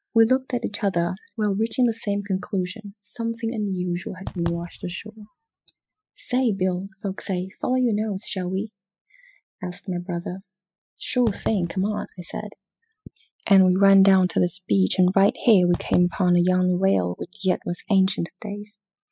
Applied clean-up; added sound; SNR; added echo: classical method spectral subtraction.